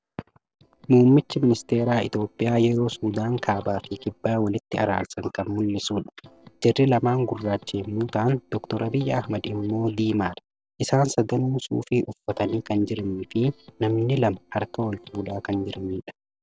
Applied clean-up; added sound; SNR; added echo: neural separator model SepFormer DNS4.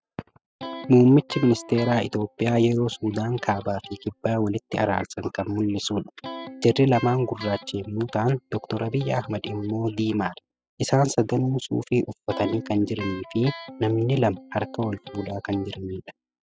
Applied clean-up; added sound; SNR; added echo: classical method spectral subtraction.